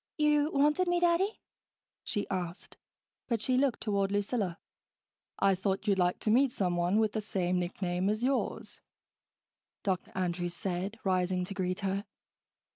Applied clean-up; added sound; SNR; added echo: none; none; none; none.